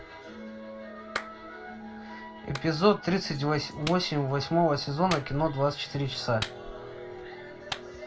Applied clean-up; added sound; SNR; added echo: none; Clapping; 14 dB; reverberation time 0.2 s.